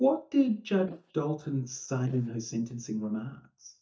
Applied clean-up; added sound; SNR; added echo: neural mask model DeepFilterNet 3.